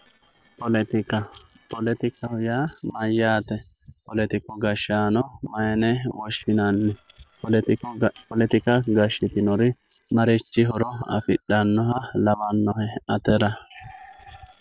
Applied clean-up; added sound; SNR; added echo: neural separator model SepFormer DNS4.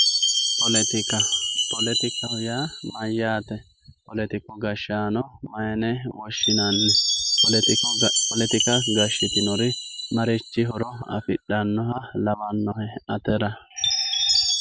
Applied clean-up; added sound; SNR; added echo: none; Chime; -1 dB; none.